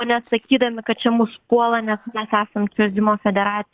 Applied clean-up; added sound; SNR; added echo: neural mask model DeepFilterNet 3.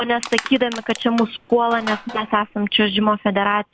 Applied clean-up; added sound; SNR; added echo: none; Crushing; 13 dB; none.